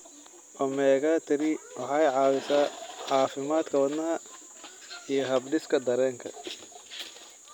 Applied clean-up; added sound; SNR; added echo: none; none; none; none.